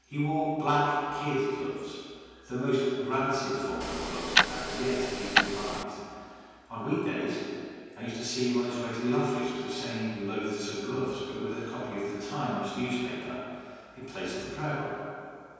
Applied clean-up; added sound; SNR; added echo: none; Tick-tock; -3 dB; reverberation time 2.1 s.